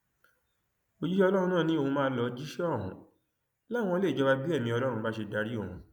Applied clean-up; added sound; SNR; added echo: none; none; none; none.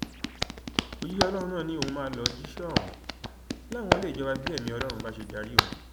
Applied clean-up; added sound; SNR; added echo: none; Hands; -3 dB; none.